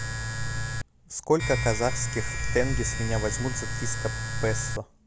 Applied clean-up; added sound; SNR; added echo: none; Domestic sounds, home sounds; 0 dB; none.